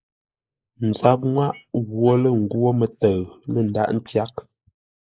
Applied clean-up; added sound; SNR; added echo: neural mask model Resemble Enhance denoiser.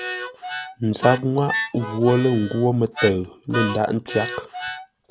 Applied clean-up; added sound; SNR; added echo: none; Harmonica; 8 dB; none.